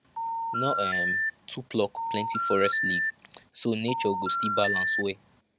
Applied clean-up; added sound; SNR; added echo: none; Telephone; -1 dB; none.